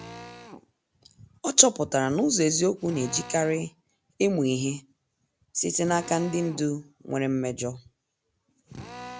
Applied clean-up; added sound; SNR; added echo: none; Drill; 19 dB; none.